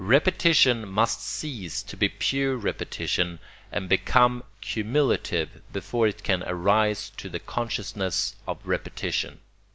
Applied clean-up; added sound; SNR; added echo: none; none; none; none.